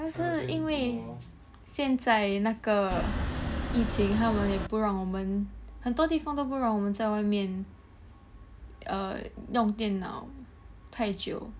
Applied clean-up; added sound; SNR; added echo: none; Wind; 1 dB; none.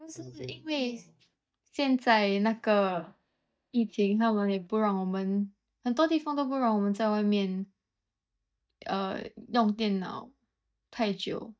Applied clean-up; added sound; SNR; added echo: neural mask model DeepFilterNet 3.